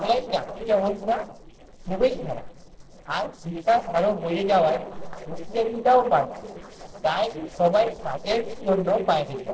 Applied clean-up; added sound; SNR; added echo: neural separator model SepFormer DNS4.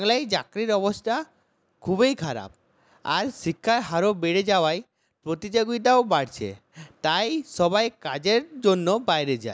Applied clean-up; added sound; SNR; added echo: none; none; none; none.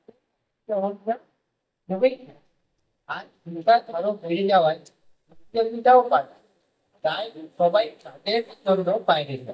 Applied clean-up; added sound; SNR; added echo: neural mask model DeepFilterNet 3.